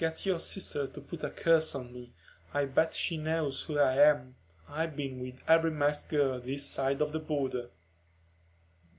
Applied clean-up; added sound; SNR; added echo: none; none; none; none.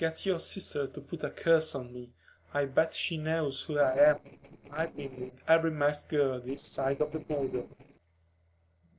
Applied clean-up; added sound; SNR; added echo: neural separator model SepFormer DNS4.